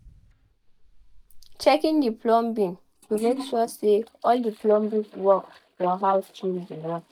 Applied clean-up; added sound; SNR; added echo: neural mask model DeepFilterNet 3.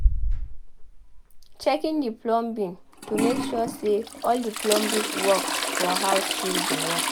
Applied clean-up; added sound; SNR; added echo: none; Trickle, dribble / Toilet flush; 0 dB; none.